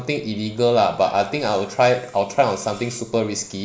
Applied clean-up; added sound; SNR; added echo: neural mask model Resemble Enhance denoiser.